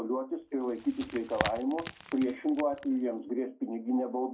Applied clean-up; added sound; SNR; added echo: none; Wood; 8 dB; reverberation time 0.2 s.